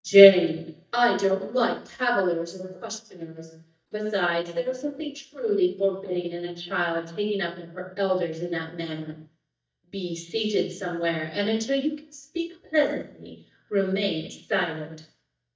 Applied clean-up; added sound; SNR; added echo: neural mask model DeepFilterNet 3.